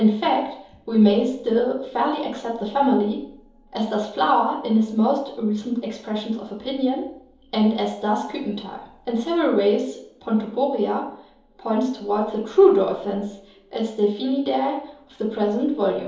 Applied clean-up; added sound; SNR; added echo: none; none; none; reverberation time 2.8 s.